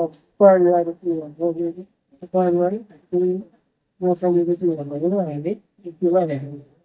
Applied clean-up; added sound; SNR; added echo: neural mask model DeepFilterNet 3.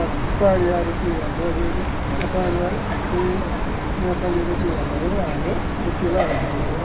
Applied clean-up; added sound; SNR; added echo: none; Chirp, tweet; -2 dB; reverberation time 0.4 s.